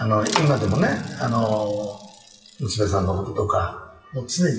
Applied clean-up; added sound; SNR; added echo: classical method WPE with log-MMSE.